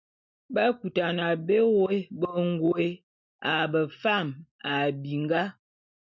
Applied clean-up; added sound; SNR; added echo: none; none; none; none.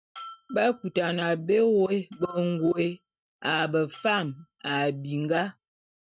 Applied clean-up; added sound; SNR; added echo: neural mask model RNNoise.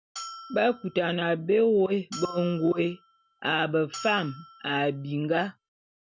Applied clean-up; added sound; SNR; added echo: none; Bell; 18 dB; none.